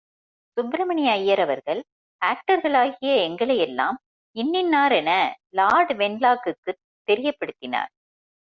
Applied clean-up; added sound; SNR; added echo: none; none; none; none.